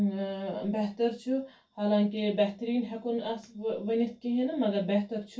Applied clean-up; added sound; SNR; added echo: none; none; none; reverberation time 0.2 s.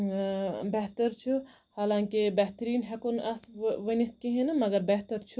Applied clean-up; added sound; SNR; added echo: none; none; none; none.